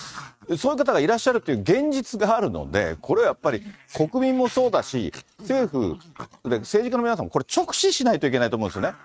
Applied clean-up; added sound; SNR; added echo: neural mask model RNNoise.